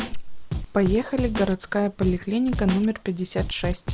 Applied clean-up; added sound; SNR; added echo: none; Scratching (performance technique); 8 dB; none.